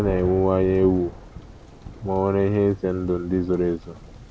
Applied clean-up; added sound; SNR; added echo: none; Thunder; 15 dB; none.